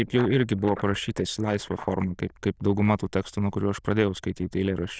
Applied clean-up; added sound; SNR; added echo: neural diffusion model UNIVERSE++.